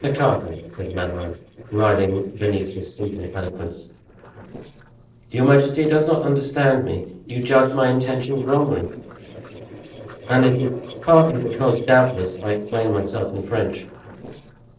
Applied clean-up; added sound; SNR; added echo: neural separator model SepFormer DNS4.